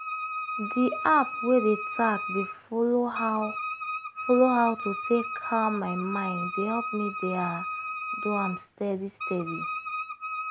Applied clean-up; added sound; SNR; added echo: none; Wind instrument, woodwind instrument; 6 dB; none.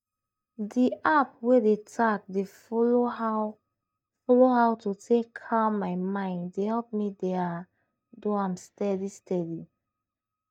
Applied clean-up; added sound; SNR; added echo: neural mask model DeepFilterNet 3.